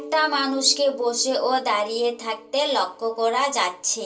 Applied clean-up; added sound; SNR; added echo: none; Mallet percussion; 19 dB; reverberation time 0.3 s.